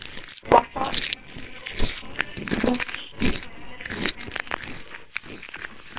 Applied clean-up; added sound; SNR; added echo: neural separator model SepFormer WHAMR!.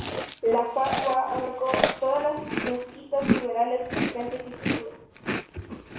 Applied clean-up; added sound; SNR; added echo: none; Chewing, mastication; 2 dB; reverberation time 0.6 s.